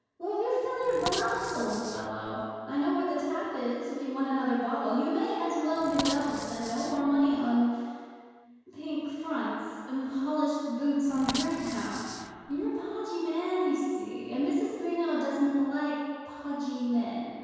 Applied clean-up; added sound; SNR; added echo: none; Bicycle; 11 dB; reverberation time 1.9 s.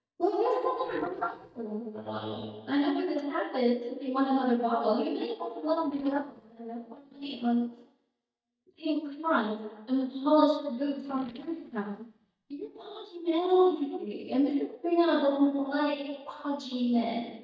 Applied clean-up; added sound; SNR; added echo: neural mask model DeepFilterNet 3.